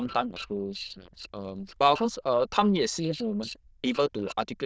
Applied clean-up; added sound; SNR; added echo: neural diffusion model UNIVERSE++.